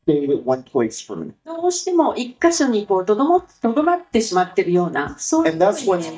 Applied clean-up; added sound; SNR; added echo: neural mask model DeepFilterNet 3.